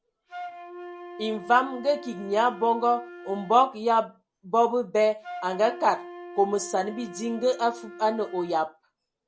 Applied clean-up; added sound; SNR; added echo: none; Wind instrument, woodwind instrument; 16 dB; none.